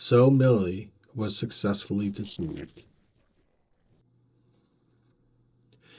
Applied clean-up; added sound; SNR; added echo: neural separator model SepFormer DNS4.